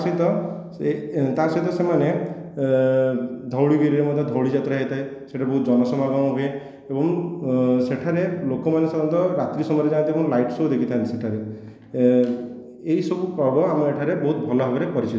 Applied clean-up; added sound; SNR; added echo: none; none; none; none.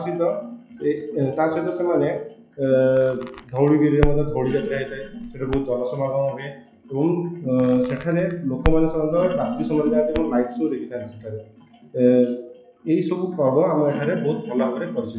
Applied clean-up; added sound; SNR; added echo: classical method log-MMSE.